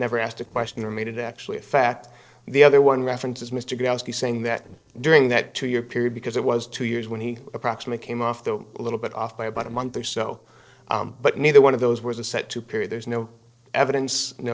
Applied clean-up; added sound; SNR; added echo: neural separator model SepFormer DNS4.